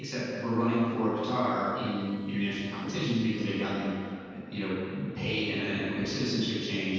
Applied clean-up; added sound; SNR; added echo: neural separator model SepFormer DNS4.